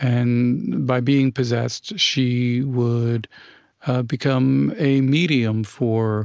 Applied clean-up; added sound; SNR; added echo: none; none; none; none.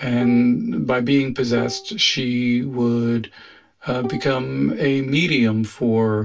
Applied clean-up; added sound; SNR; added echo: none; Bowed string instrument; 17 dB; reverberation time 0.1 s.